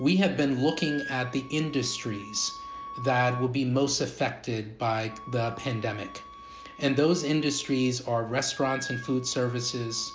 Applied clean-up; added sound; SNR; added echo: none; Wind instrument, woodwind instrument; 15 dB; none.